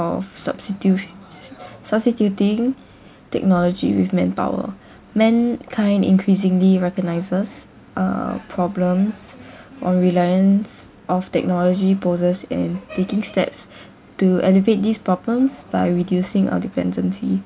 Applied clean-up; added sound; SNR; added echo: none; none; none; none.